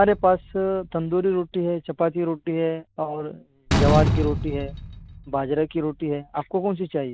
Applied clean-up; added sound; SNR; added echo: none; Slam; 5 dB; none.